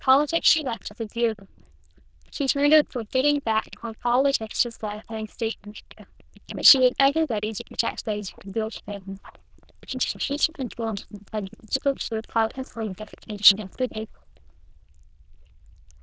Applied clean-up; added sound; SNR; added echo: neural diffusion model UNIVERSE++.